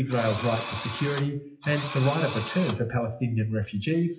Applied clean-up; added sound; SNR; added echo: classical method WPE with log-MMSE.